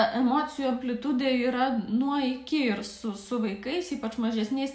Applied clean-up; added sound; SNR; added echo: none; none; none; none.